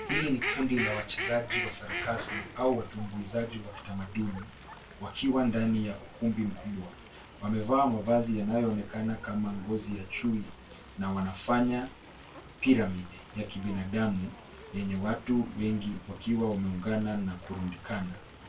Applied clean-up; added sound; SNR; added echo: none; Fowl; 13 dB; reverberation time 0.2 s.